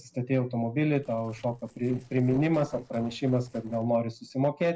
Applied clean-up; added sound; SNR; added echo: neural separator model SepFormer DNS4.